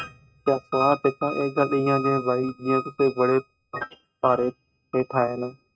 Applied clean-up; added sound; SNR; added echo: neural mask model RNNoise.